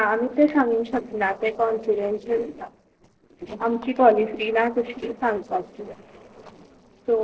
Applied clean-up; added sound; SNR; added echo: neural separator model SepFormer DNS4.